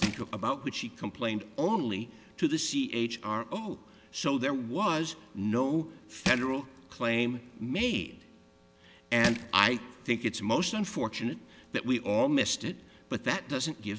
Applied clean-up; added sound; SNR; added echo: none; Crushing; 5 dB; none.